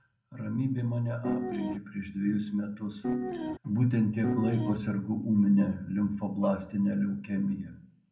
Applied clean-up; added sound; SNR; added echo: none; Piano; 2 dB; reverberation time 0.4 s.